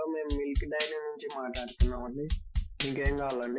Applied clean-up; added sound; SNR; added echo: classical method Wiener filter.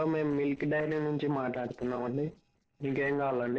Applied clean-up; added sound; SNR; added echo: neural separator model SepFormer DNS4.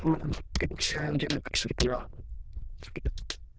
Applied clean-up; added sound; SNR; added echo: neural diffusion model UNIVERSE++.